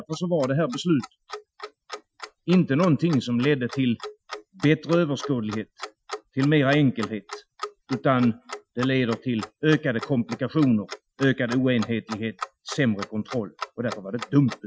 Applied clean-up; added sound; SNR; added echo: classical method Wiener filter.